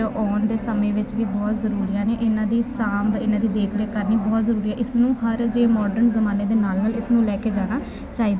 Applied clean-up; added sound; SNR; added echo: none; none; none; none.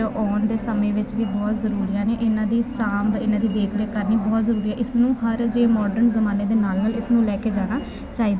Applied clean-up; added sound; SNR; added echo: none; Chime; 19 dB; none.